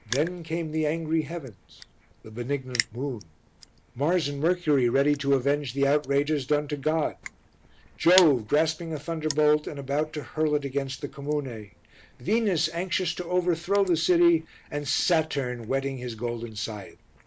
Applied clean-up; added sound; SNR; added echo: none; Crushing; 16 dB; none.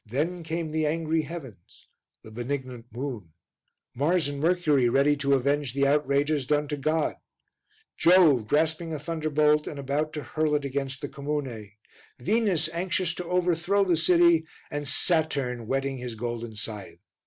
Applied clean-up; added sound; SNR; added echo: none; none; none; none.